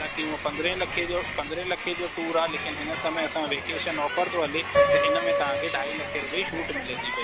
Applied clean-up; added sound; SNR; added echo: none; Piano + Crowd; -1 dB; none.